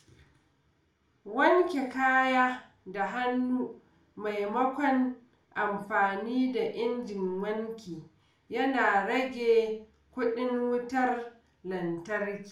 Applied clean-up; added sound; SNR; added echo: none; none; none; reverberation time 0.4 s.